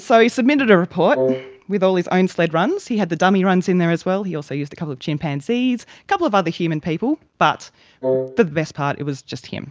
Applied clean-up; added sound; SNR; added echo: none; Wind instrument, woodwind instrument; 4 dB; none.